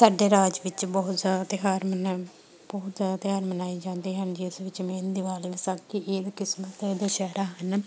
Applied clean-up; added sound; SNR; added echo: none; none; none; none.